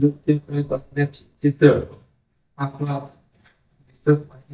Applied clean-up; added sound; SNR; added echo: neural mask model DeepFilterNet 3.